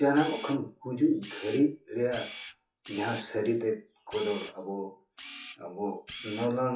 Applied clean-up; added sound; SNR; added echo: classical method WPE with log-MMSE.